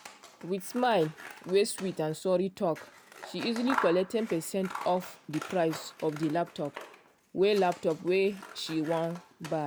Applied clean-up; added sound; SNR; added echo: none; Scissors; 13 dB; none.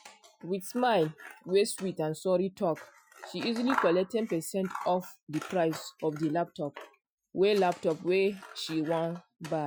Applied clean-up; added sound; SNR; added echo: classical method Wiener filter.